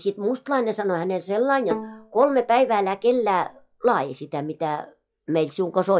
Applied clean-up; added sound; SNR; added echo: classical method log-MMSE.